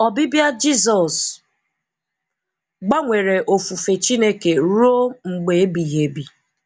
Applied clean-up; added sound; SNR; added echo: none; none; none; none.